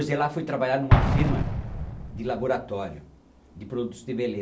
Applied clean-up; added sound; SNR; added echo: none; Explosion; -1 dB; none.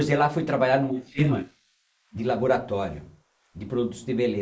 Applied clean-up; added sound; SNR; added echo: neural mask model Resemble Enhance denoiser.